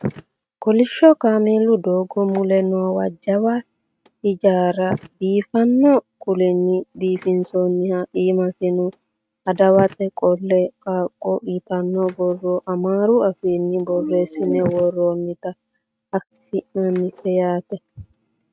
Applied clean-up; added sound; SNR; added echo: neural mask model RNNoise.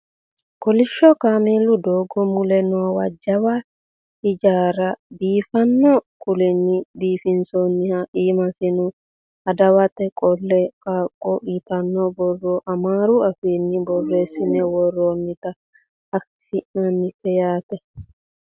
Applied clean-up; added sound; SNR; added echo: none; none; none; none.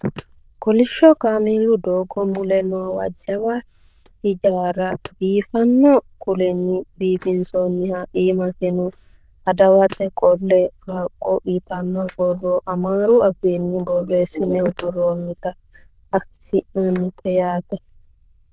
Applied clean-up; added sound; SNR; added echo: neural diffusion model UNIVERSE++.